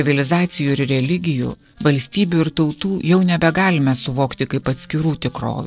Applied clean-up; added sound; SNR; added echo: neural separator model SepFormer DNS4.